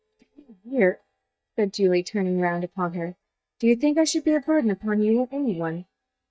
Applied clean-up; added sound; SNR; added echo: neural mask model DeepFilterNet 3.